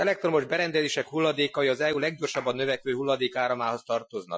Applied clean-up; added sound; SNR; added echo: classical method Wiener filter.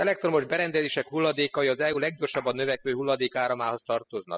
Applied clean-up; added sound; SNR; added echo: classical method spectral subtraction.